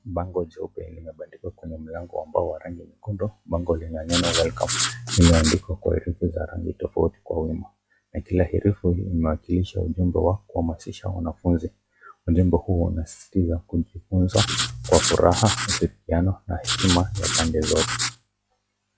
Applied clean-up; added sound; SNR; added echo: classical method log-MMSE.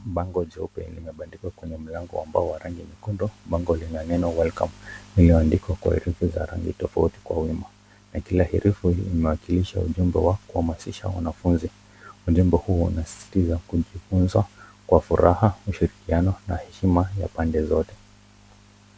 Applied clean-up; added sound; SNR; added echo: none; none; none; none.